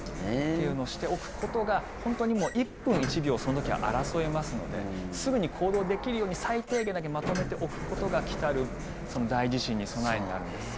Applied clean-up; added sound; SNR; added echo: none; Sliding door; 7 dB; none.